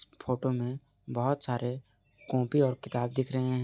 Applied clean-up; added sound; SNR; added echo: none; none; none; none.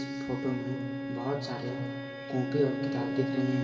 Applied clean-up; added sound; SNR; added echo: none; Bowed string instrument; 2 dB; reverberation time 2.3 s.